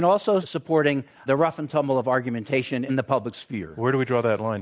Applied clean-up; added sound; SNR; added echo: none; none; none; none.